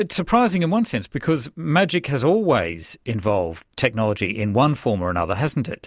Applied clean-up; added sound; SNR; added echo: none; none; none; none.